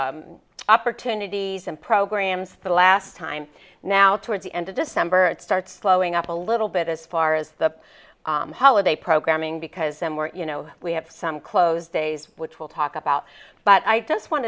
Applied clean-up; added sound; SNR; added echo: none; none; none; none.